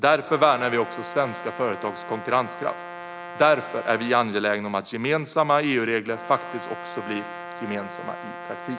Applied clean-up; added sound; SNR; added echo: none; Brass instrument; 13 dB; none.